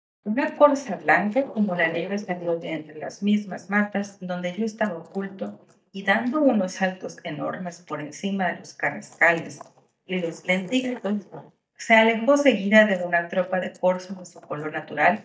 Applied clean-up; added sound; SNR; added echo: neural mask model DeepFilterNet 3.